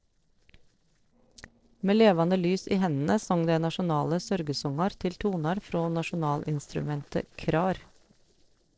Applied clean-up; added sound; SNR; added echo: neural separator model SepFormer DNS4.